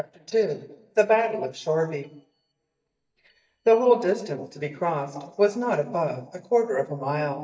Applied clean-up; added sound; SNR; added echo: neural mask model DeepFilterNet 3.